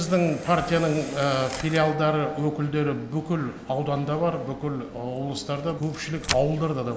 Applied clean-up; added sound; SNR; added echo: none; Camera; 15 dB; none.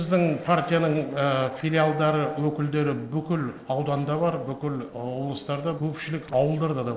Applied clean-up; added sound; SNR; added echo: neural separator model SepFormer DNS4.